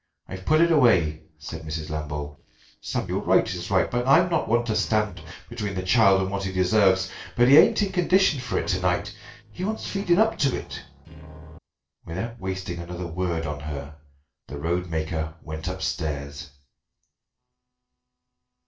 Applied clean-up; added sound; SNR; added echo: neural separator model SepFormer DNS4.